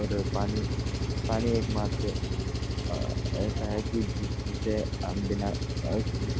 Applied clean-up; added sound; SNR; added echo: none; Engine; -4 dB; none.